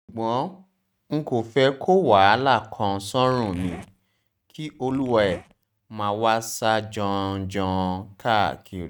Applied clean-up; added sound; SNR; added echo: neural mask model RNNoise.